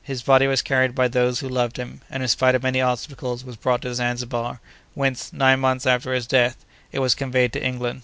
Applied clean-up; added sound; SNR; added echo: none; none; none; none.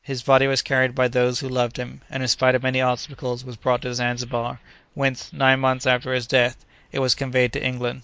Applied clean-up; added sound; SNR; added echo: neural mask model Resemble Enhance denoiser.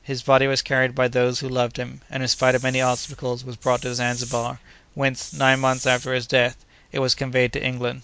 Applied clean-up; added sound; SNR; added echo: none; Hiss; 17 dB; none.